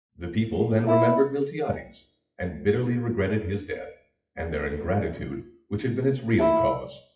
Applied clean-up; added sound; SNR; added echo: classical method WPE with log-MMSE.